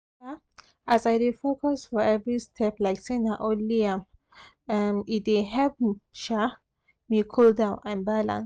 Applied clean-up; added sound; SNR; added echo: none; none; none; none.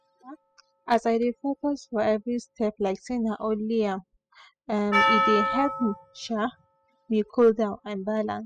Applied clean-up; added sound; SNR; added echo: classical method spectral subtraction.